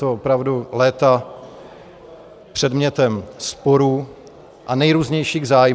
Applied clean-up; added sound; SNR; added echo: none; none; none; none.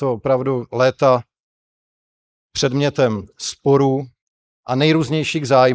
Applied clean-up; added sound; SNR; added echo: neural mask model Resemble Enhance denoiser.